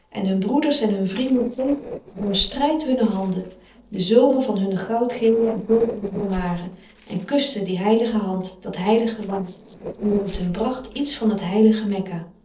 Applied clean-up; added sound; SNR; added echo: neural separator model SepFormer DNS4.